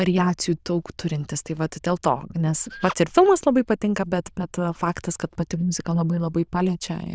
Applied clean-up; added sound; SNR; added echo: neural diffusion model UNIVERSE++.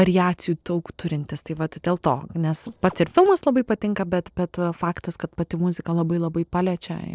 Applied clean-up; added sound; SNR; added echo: neural separator model SepFormer DNS4.